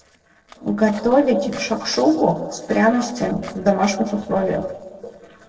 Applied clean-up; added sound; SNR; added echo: neural separator model SepFormer DNS4.